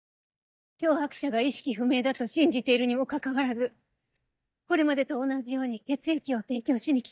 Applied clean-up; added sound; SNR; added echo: neural mask model DeepFilterNet 3.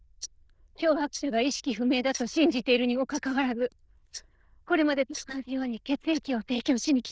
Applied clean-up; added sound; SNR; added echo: neural diffusion model UNIVERSE++.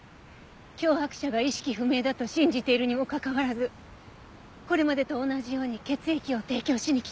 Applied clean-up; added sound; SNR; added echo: none; none; none; none.